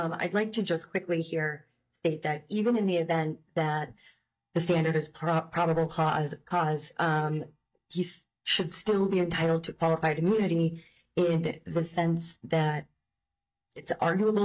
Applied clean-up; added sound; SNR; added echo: neural mask model DeepFilterNet 3.